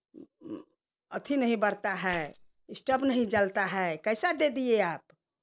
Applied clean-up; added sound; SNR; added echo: neural separator model SepFormer DNS4.